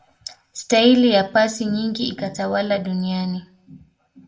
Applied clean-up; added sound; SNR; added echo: none; none; none; reverberation time 0.3 s.